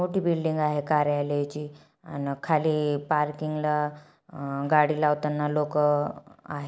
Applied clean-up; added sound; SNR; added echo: none; none; none; none.